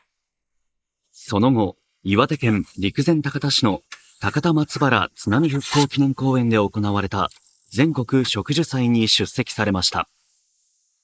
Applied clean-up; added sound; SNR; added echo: neural mask model Resemble Enhance denoiser.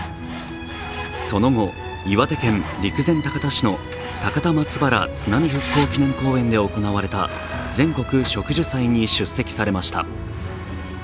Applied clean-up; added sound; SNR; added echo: none; Truck; 10 dB; none.